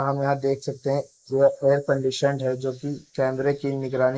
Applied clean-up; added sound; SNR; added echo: neural mask model Resemble Enhance denoiser.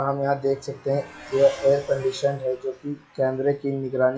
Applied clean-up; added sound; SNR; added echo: classical method log-MMSE.